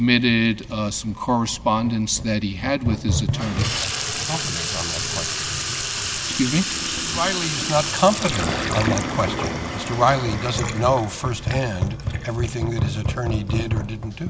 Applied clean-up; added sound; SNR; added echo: none; Sink (filling or washing) / Water tap, faucet; 2 dB; none.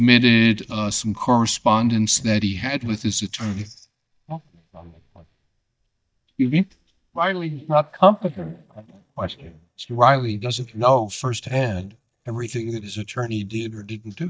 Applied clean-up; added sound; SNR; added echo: neural mask model DeepFilterNet 3.